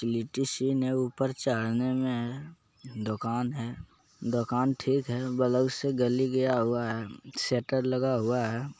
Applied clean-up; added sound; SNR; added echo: none; none; none; none.